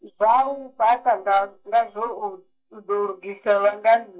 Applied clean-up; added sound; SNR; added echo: neural mask model DeepFilterNet 3.